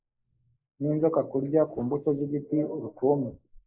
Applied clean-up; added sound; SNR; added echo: neural mask model Resemble Enhance denoiser.